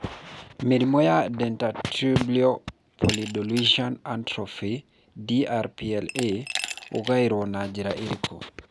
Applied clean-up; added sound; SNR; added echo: none; Glass; 15 dB; none.